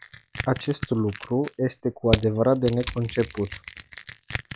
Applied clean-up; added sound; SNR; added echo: classical method log-MMSE.